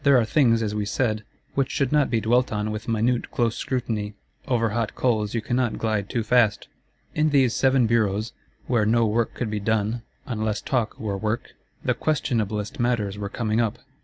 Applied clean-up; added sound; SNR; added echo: none; none; none; none.